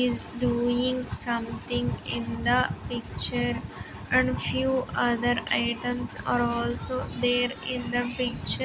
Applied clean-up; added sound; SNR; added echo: none; none; none; none.